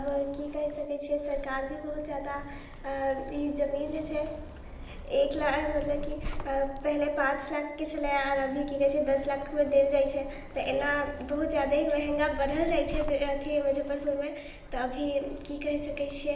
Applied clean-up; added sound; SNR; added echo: none; Zipper (clothing); 11 dB; reverberation time 0.8 s.